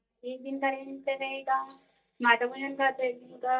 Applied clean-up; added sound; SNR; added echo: neural mask model DeepFilterNet 3.